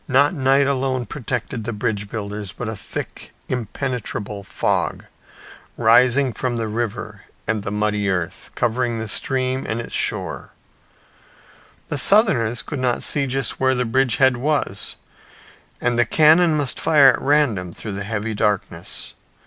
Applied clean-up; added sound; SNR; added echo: none; none; none; none.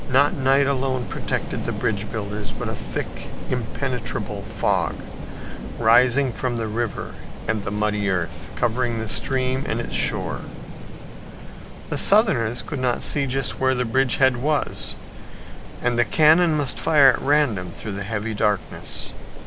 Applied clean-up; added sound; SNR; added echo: none; Rain; 3 dB; none.